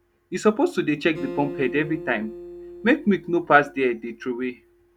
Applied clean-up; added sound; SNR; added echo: none; Acoustic guitar; 15 dB; none.